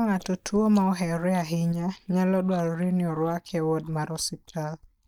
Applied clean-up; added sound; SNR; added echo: neural mask model DeepFilterNet 3.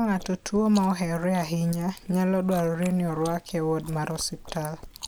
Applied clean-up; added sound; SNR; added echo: none; Chewing, mastication; 18 dB; none.